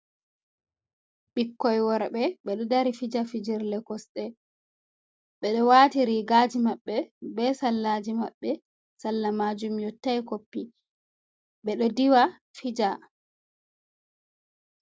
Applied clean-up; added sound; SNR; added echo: none; none; none; none.